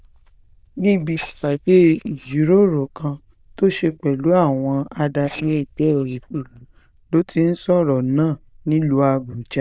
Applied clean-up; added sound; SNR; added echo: neural diffusion model UNIVERSE++.